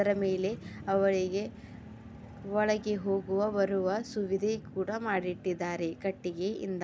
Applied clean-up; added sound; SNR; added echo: none; none; none; none.